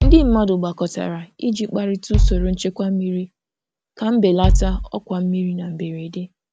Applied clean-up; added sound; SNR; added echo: none; Bass drum; 1 dB; none.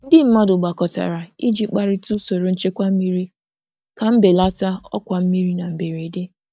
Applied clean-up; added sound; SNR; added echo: neural mask model DeepFilterNet 3.